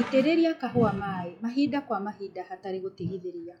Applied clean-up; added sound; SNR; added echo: classical method log-MMSE.